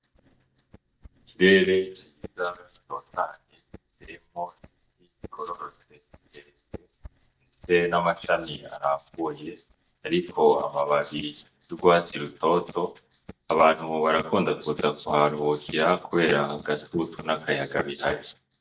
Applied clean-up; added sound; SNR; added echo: neural mask model DeepFilterNet 3.